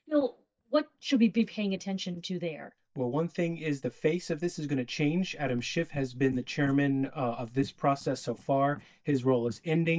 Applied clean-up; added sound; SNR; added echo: neural mask model DeepFilterNet 3.